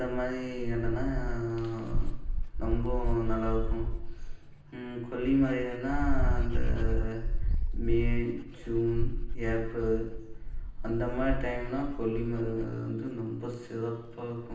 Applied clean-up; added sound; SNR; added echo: none; Dog; -2 dB; reverberation time 0.9 s.